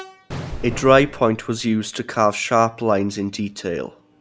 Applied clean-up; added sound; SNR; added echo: none; Explosion + Train; 16 dB; none.